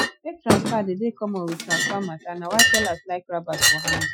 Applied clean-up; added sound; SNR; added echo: classical method Wiener filter.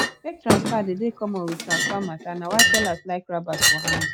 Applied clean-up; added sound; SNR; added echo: none; Chink, clink; -4 dB; none.